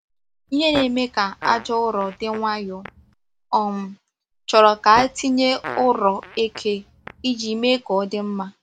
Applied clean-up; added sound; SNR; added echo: none; Fart; 16 dB; none.